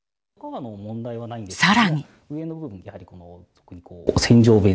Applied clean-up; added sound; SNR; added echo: none; none; none; none.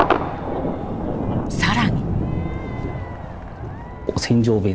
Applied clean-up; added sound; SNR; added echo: none; Thunder + Crowd / Cheering / Fireworks; -1 dB; none.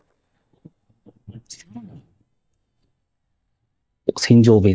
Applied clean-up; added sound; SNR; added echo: neural mask model DeepFilterNet 3.